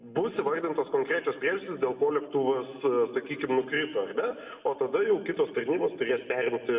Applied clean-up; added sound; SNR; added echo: none; none; none; reverberation time 1.3 s.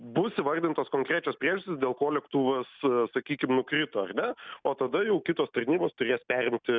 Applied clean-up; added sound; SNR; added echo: none; none; none; none.